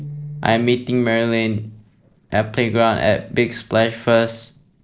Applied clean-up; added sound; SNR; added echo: neural separator model SepFormer DNS4.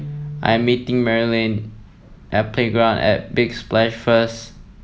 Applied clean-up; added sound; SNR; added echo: none; Guitar; 19 dB; none.